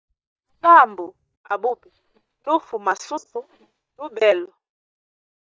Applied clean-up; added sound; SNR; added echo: neural mask model DeepFilterNet 3.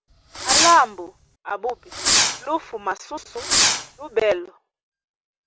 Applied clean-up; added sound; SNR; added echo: none; Fireworks; -2 dB; none.